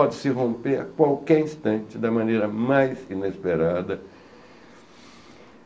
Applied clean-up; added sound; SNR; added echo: none; none; none; none.